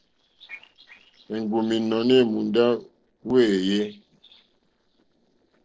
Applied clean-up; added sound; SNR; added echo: neural separator model SepFormer DNS4.